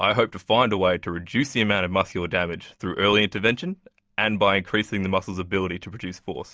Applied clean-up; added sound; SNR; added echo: none; none; none; none.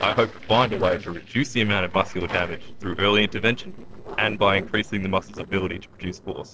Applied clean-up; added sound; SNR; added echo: neural separator model SepFormer DNS4.